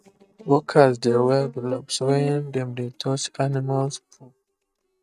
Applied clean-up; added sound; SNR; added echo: neural mask model DeepFilterNet 3.